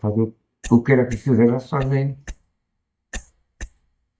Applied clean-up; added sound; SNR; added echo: neural mask model DeepFilterNet 3.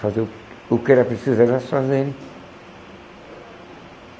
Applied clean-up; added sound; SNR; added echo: none; none; none; none.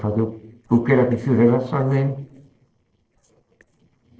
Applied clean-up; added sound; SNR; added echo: neural separator model SepFormer DNS4.